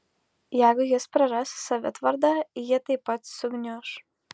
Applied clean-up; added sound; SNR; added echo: none; none; none; none.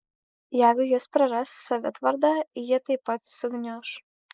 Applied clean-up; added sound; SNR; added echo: neural mask model Resemble Enhance denoiser.